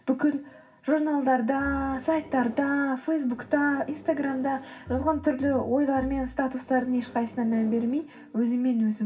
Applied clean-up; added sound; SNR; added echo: none; Microwave oven; 20 dB; reverberation time 0.4 s.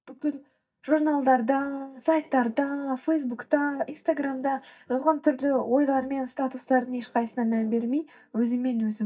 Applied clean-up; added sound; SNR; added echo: neural mask model DeepFilterNet 3.